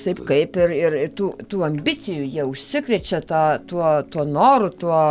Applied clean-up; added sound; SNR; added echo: none; none; none; none.